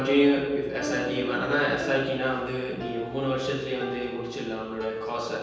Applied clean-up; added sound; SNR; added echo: none; Piano; 11 dB; reverberation time 1.2 s.